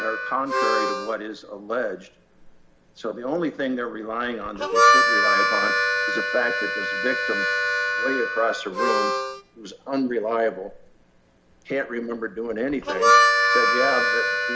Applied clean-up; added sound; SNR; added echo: none; Harmonica; -5 dB; none.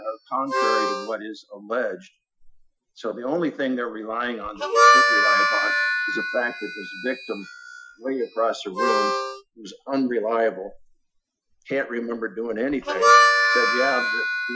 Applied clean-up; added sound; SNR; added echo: classical method Wiener filter.